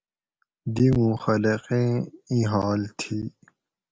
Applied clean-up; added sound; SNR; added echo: none; none; none; none.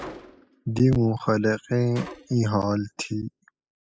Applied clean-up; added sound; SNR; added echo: classical method spectral subtraction.